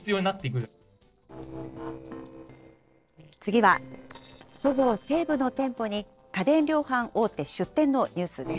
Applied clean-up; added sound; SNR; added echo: neural separator model SepFormer DNS4.